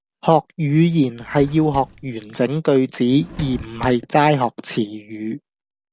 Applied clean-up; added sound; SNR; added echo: none; Drawer open or close; 17 dB; none.